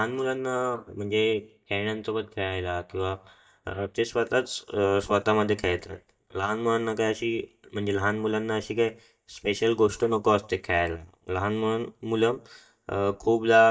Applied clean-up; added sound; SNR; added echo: neural mask model DeepFilterNet 3.